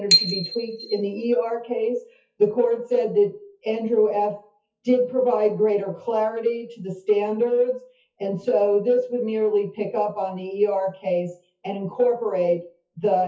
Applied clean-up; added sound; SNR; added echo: classical method WPE with log-MMSE.